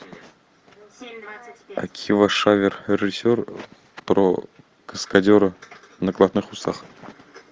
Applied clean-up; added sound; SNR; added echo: none; none; none; none.